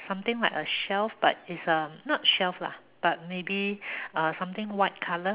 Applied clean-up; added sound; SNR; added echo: none; none; none; none.